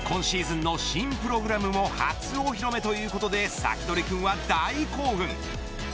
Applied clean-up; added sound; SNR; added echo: none; none; none; none.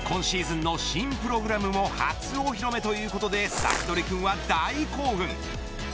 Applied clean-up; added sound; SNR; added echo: none; Crushing; 2 dB; none.